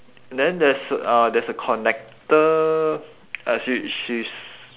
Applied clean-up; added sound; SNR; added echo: none; none; none; none.